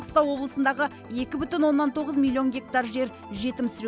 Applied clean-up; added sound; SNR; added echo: none; none; none; none.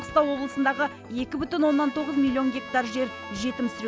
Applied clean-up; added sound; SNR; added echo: none; Trumpet; 15 dB; none.